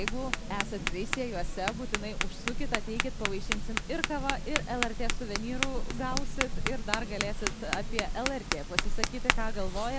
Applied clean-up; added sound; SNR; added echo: none; Tap; -5 dB; none.